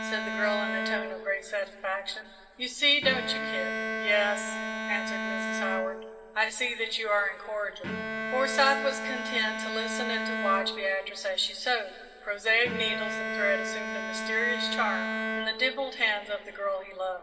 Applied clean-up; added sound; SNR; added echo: none; Bowed string instrument; 4 dB; reverberation time 2.3 s.